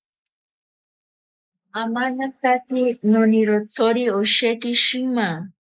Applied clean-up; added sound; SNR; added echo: neural mask model Resemble Enhance denoiser.